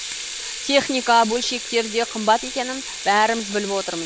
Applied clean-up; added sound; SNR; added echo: none; Sink (filling or washing) / Water tap, faucet; 9 dB; none.